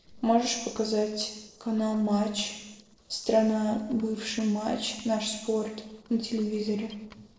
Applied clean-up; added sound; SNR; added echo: neural separator model SepFormer DNS4.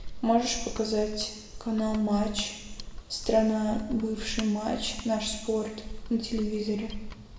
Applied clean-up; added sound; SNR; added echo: none; Mechanisms; 11 dB; reverberation time 1.1 s.